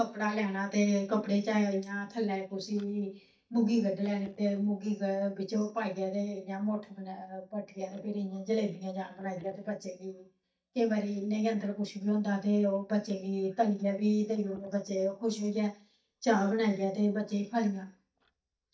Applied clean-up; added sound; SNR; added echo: neural mask model DeepFilterNet 3.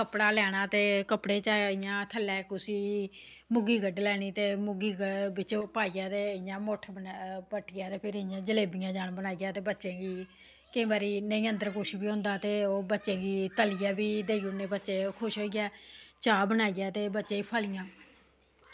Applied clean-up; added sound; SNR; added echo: none; none; none; none.